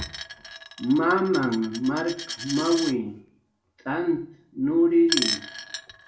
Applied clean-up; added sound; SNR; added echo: none; Coin (dropping); 10 dB; reverberation time 0.4 s.